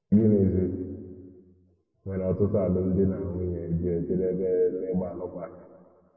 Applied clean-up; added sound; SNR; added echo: none; none; none; reverberation time 1.5 s.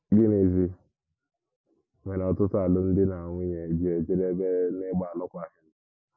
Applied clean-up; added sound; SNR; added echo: none; none; none; none.